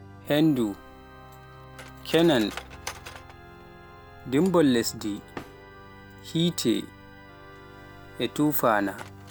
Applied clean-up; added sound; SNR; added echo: none; Organ + Cutlery, silverware; 16 dB; none.